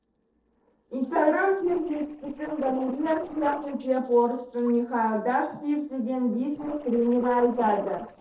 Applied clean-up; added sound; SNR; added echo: neural separator model SepFormer DNS4.